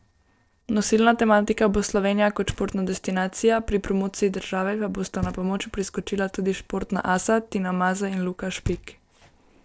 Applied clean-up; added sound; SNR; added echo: neural separator model SepFormer DNS4.